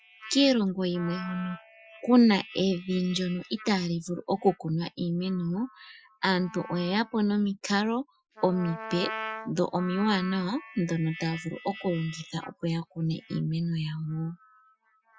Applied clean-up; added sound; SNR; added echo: classical method Wiener filter.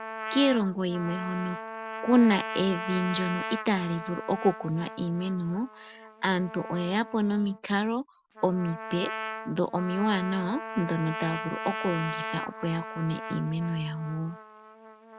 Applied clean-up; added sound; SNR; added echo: none; Trumpet; 9 dB; none.